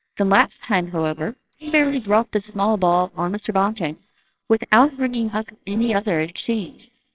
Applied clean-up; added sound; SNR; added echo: neural separator model SepFormer WHAMR!.